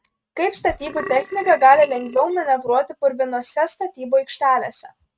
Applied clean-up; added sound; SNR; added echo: neural mask model RNNoise.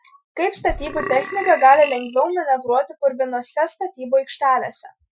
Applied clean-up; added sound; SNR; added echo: classical method Wiener filter.